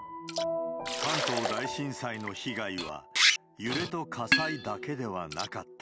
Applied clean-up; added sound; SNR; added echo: none; Liquid; -2 dB; none.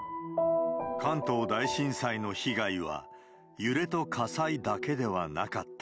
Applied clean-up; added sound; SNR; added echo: none; none; none; none.